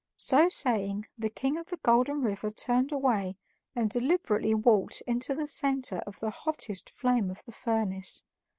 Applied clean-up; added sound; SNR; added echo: none; none; none; none.